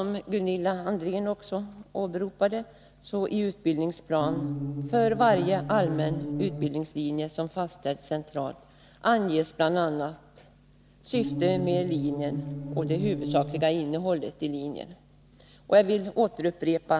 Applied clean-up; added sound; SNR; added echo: none; Musical instrument; 4 dB; none.